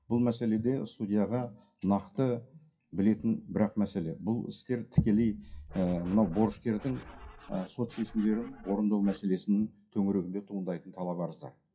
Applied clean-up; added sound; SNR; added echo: classical method WPE with log-MMSE.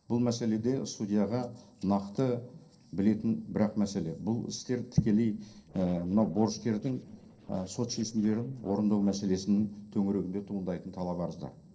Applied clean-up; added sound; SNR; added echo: neural separator model SepFormer DNS4.